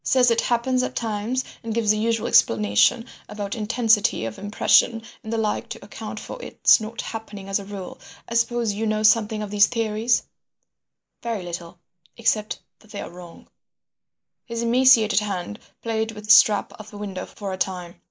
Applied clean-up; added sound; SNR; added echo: neural mask model Resemble Enhance denoiser.